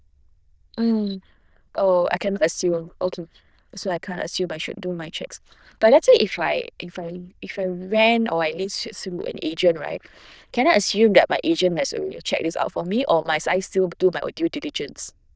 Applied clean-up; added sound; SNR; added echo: neural diffusion model UNIVERSE++.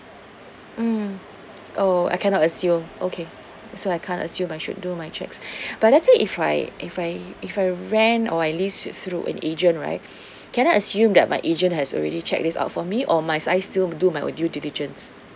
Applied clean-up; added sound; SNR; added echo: none; none; none; none.